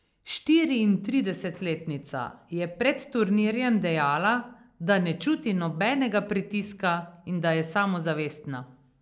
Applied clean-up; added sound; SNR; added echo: none; none; none; none.